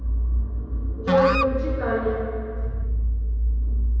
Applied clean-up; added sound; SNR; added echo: none; Musical instrument; 8 dB; reverberation time 2.2 s.